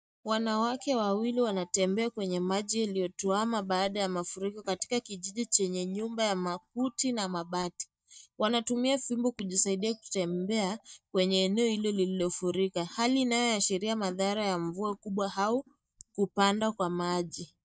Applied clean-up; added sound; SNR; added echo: neural mask model DeepFilterNet 3.